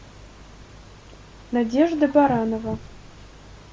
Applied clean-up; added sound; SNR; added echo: none; none; none; none.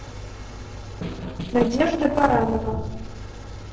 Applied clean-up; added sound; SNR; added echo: neural separator model SepFormer DNS4.